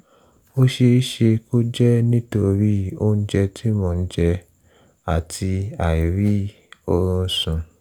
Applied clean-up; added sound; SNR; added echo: none; none; none; none.